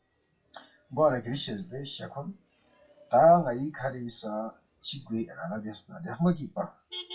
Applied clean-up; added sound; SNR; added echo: classical method WPE with log-MMSE.